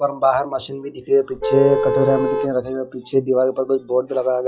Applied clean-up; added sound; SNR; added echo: classical method log-MMSE.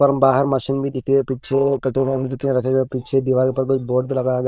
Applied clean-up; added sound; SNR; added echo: neural diffusion model UNIVERSE++.